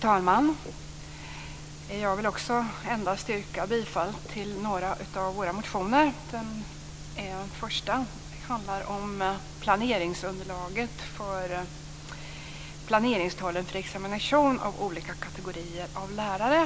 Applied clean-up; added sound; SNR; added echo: none; none; none; none.